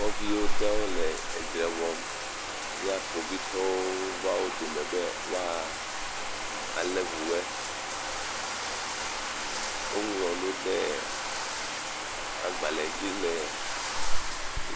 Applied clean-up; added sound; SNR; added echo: none; Bathtub (filling or washing); -4 dB; none.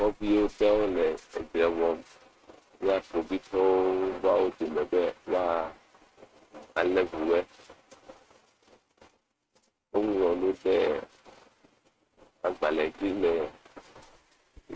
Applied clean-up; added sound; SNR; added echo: neural mask model RNNoise.